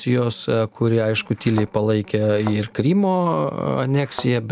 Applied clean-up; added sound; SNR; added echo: none; Thump, thud; 18 dB; none.